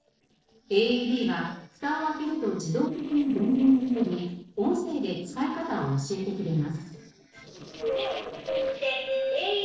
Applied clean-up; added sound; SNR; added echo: neural separator model SepFormer DNS4.